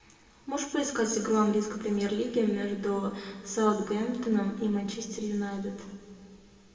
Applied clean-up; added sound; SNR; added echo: none; none; none; reverberation time 2.0 s.